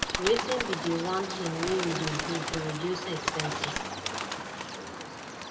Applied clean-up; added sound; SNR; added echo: none; Bird; 1 dB; reverberation time 1.1 s.